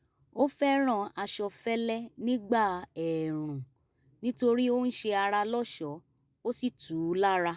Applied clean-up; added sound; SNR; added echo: none; none; none; none.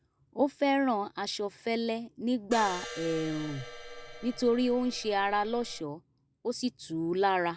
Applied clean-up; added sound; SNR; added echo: none; Crash cymbal; 12 dB; none.